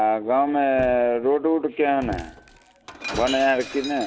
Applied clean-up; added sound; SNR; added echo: none; Shatter; 15 dB; none.